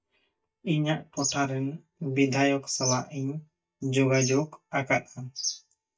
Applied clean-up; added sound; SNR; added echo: neural mask model DeepFilterNet 3.